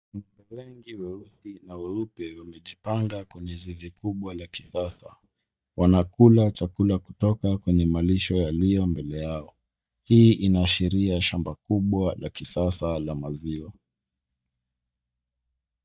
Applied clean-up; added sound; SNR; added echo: neural mask model DeepFilterNet 3.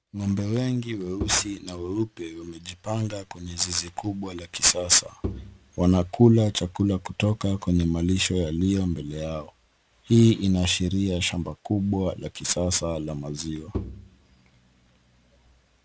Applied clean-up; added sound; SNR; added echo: none; Bowed string instrument; 12 dB; none.